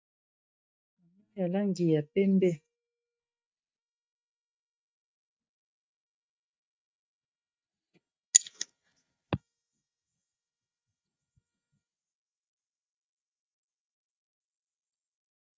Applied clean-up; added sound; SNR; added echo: neural mask model DeepFilterNet 3.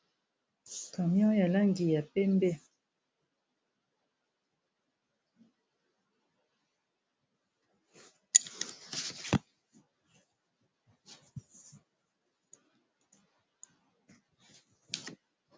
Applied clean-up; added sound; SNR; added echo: none; none; none; none.